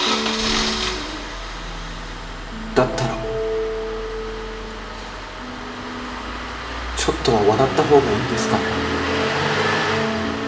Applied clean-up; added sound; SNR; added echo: none; Engine starting; 3 dB; reverberation time 0.8 s.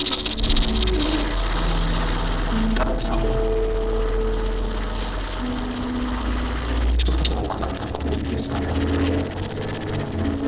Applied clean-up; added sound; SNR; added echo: neural separator model SepFormer DNS4.